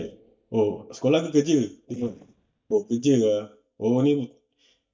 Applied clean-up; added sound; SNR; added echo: neural mask model DeepFilterNet 3.